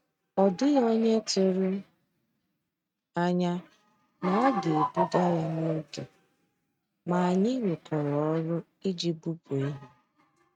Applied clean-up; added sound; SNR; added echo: neural mask model RNNoise.